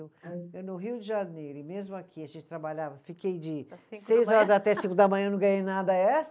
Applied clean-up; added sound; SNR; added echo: neural mask model Resemble Enhance denoiser.